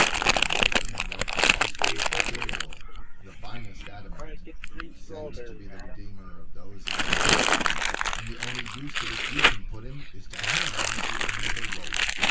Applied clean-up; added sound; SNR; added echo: none; Crumpling, crinkling; -3 dB; reverberation time 0.2 s.